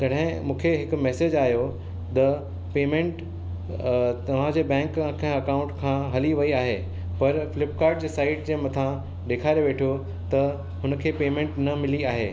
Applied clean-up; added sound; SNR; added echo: none; none; none; none.